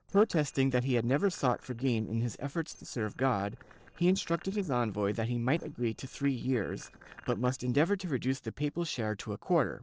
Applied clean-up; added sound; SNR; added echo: neural separator model SepFormer DNS4.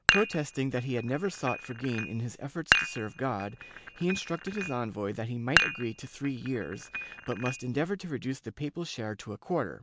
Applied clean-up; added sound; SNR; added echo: none; Dishes, pots, and pans; 0 dB; none.